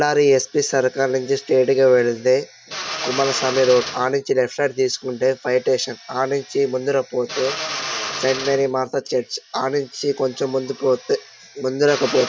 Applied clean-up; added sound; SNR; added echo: none; Drill; 13 dB; none.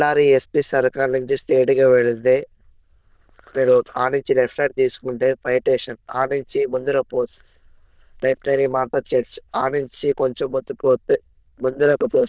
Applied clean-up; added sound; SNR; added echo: neural diffusion model UNIVERSE++.